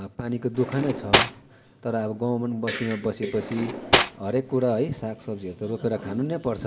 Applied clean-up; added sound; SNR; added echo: none; Cutlery, silverware; -3 dB; reverberation time 1.1 s.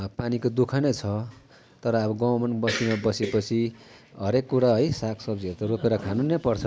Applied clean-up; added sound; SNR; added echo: none; none; none; none.